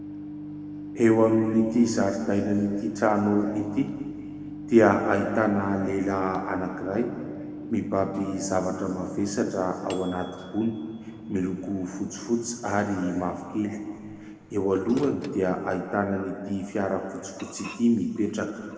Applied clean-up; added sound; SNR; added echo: none; Microwave oven; 13 dB; reverberation time 2.2 s.